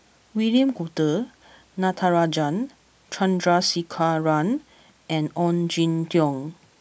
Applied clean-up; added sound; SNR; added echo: none; none; none; none.